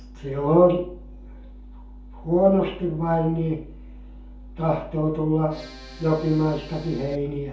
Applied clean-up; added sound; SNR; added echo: none; Accordion; 20 dB; reverberation time 0.6 s.